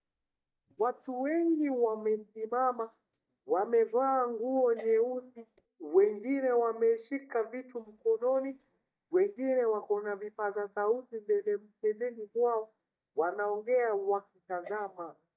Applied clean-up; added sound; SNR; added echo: neural mask model DeepFilterNet 3.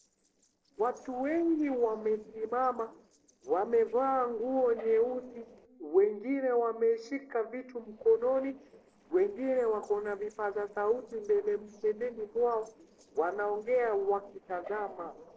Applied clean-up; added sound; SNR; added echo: neural separator model SepFormer DNS4.